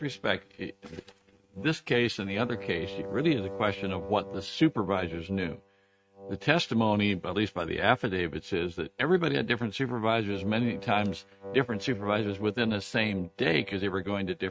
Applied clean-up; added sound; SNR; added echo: neural mask model RNNoise.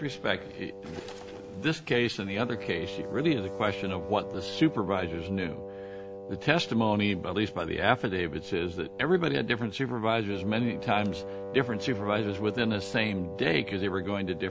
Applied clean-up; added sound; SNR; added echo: none; Wind instrument, woodwind instrument; 10 dB; none.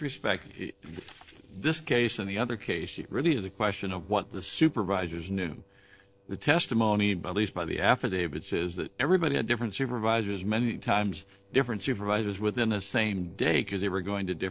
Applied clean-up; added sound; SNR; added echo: neural separator model SepFormer DNS4.